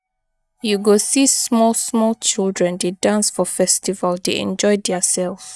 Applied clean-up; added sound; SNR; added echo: neural mask model DeepFilterNet 3.